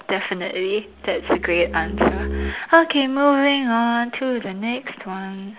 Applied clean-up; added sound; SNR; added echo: none; Bowed string instrument; 8 dB; none.